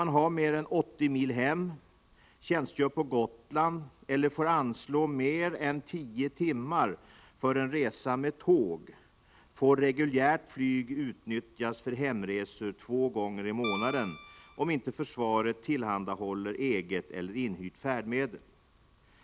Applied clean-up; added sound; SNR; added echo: none; Guitar; 6 dB; none.